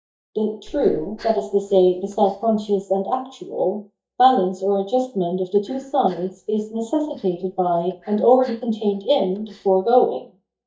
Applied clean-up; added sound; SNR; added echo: neural mask model DeepFilterNet 3.